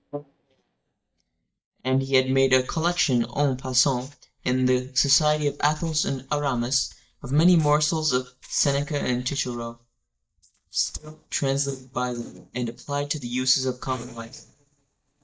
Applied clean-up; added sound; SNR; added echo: neural mask model DeepFilterNet 3.